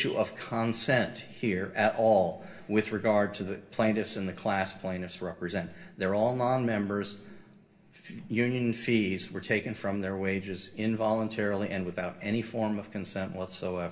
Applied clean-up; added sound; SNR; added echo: none; none; none; reverberation time 0.6 s.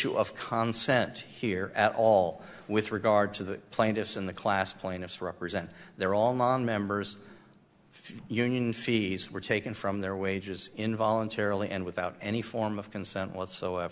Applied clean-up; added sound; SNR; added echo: none; none; none; none.